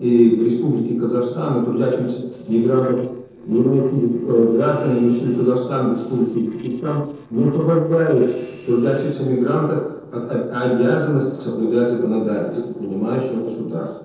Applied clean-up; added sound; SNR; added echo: neural separator model SepFormer DNS4.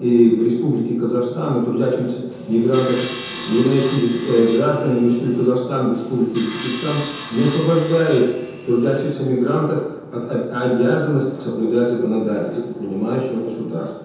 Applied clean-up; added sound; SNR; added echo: none; Sawing; 16 dB; reverberation time 0.9 s.